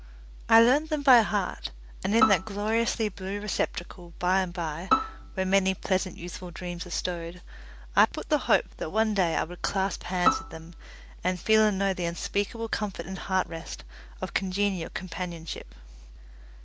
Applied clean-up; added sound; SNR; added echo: none; Bowed string instrument; 4 dB; none.